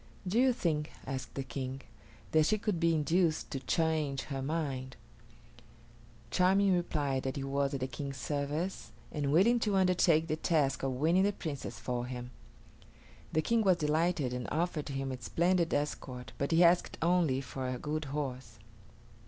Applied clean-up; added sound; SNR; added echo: none; none; none; none.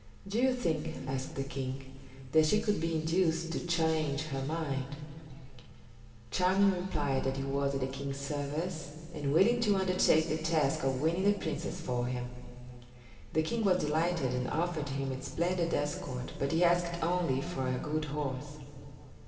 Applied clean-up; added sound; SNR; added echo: none; none; none; reverberation time 2.5 s.